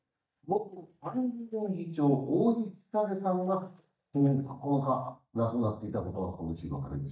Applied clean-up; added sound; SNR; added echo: neural mask model DeepFilterNet 3.